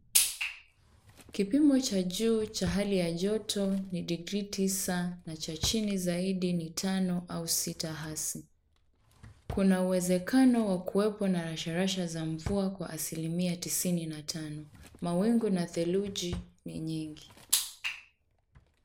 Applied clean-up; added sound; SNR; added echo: none; Drawer open or close; 19 dB; none.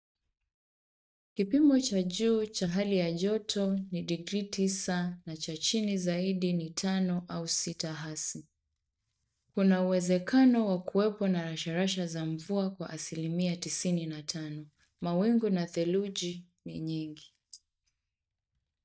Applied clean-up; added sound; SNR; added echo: neural mask model DeepFilterNet 3.